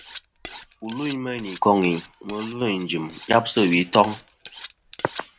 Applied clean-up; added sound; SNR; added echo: none; Cutlery, silverware; 20 dB; none.